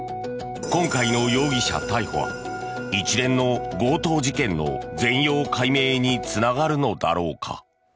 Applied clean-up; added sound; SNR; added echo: none; none; none; none.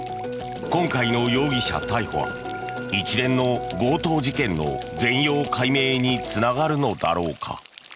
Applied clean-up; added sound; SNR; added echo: none; Rain; 18 dB; none.